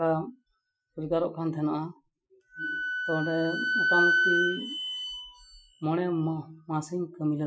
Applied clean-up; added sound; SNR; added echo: classical method Wiener filter.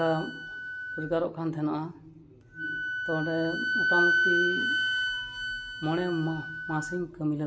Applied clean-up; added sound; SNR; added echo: none; Wind instrument, woodwind instrument; -1 dB; none.